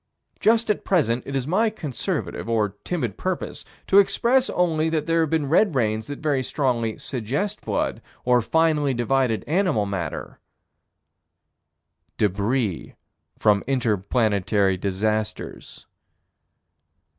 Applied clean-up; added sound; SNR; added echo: none; none; none; none.